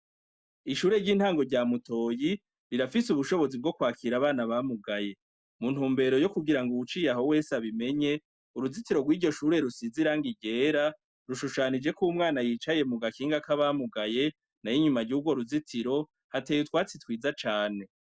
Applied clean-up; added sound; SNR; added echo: none; none; none; none.